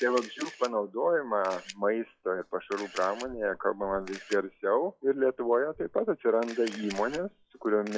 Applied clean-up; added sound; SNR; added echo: classical method log-MMSE.